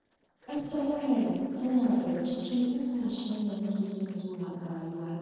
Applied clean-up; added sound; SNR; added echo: neural separator model SepFormer DNS4.